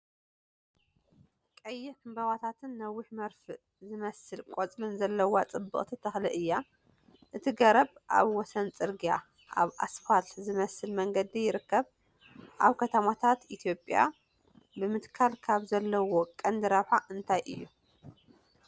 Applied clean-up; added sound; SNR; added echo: none; none; none; none.